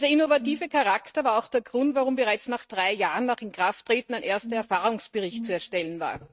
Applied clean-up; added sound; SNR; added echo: neural mask model RNNoise.